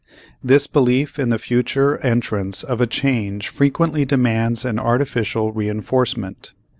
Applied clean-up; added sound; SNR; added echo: none; none; none; none.